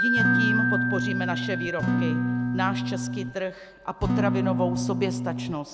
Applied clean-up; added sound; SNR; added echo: none; Acoustic guitar / Strum + Wind chime; -5 dB; none.